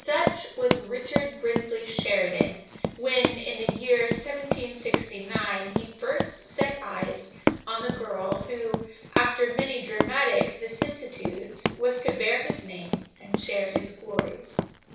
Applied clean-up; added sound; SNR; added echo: none; Run; 3 dB; reverberation time 0.7 s.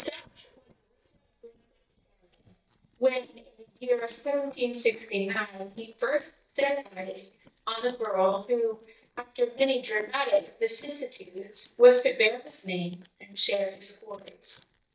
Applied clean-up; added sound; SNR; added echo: neural mask model DeepFilterNet 3.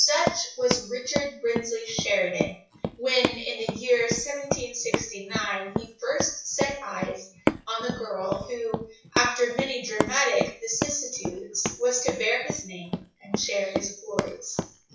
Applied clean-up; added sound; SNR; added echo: classical method WPE with log-MMSE.